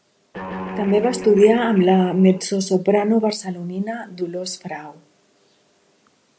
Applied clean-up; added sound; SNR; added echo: none; Guitar; 11 dB; none.